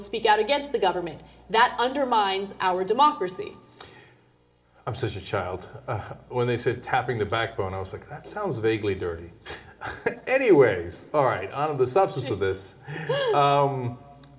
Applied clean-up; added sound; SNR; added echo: none; none; none; reverberation time 2.0 s.